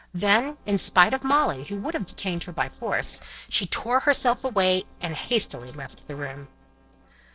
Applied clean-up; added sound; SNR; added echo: neural separator model SepFormer DNS4.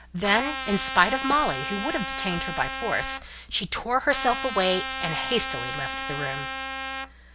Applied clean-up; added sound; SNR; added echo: none; Trumpet; 5 dB; none.